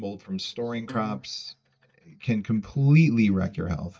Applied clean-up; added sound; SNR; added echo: neural mask model DeepFilterNet 3.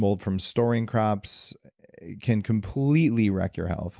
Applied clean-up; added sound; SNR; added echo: none; none; none; none.